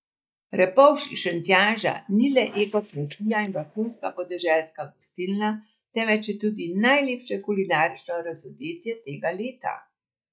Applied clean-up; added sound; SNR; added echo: neural mask model DeepFilterNet 3.